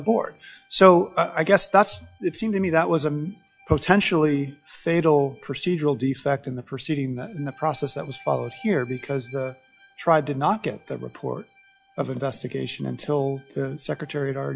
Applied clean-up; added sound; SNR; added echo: classical method log-MMSE.